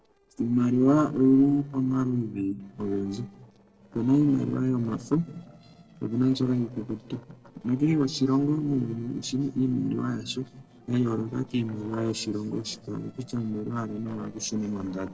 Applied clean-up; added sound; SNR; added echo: neural separator model SepFormer DNS4.